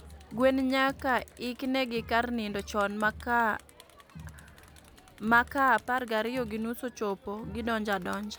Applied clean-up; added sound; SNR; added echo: none; Crowd; 19 dB; none.